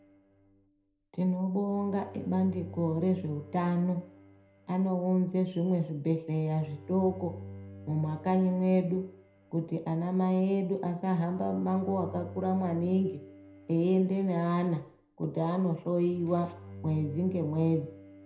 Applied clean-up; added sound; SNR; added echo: none; Bowed string instrument; 19 dB; reverberation time 0.5 s.